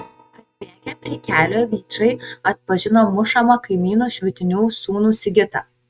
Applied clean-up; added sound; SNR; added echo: neural mask model RNNoise.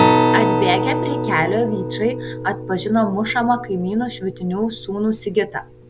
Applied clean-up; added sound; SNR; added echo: none; Acoustic guitar; 1 dB; none.